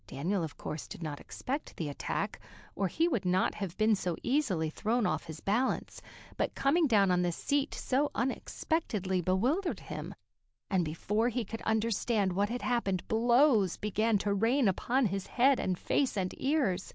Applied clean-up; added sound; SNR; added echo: none; none; none; none.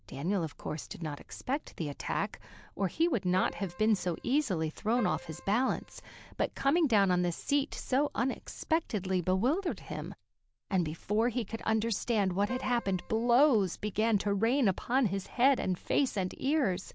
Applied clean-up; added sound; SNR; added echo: none; Keyboard (musical); 18 dB; none.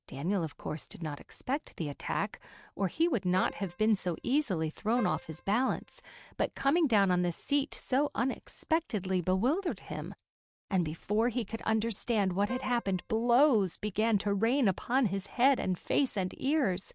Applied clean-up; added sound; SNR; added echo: neural mask model RNNoise.